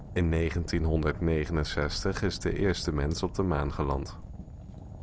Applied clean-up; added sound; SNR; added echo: none; Fire; 12 dB; none.